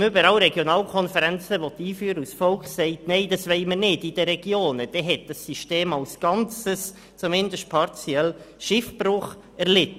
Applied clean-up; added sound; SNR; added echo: none; none; none; none.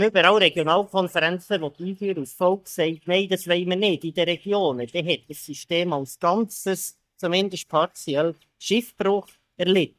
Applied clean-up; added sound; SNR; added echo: neural mask model DeepFilterNet 3.